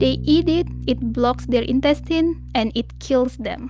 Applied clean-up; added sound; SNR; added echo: none; Bass guitar; 11 dB; none.